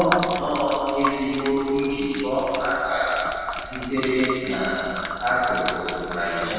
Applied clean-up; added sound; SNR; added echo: none; Gurgling / Liquid; 9 dB; reverberation time 2.2 s.